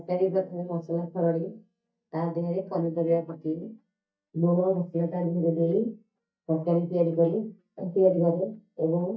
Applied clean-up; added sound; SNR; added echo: neural mask model DeepFilterNet 3.